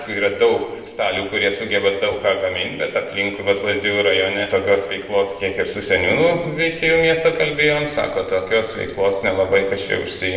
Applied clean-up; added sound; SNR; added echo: none; none; none; reverberation time 1.1 s.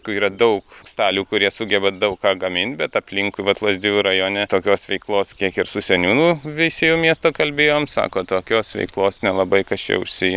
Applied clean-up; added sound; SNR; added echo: none; none; none; none.